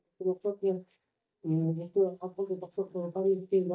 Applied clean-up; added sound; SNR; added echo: neural mask model DeepFilterNet 3.